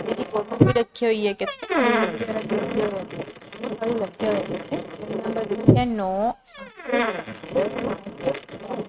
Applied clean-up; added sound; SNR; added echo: neural mask model RNNoise.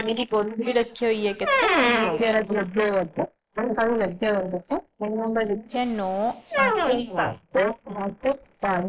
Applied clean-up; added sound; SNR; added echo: neural mask model Resemble Enhance denoiser.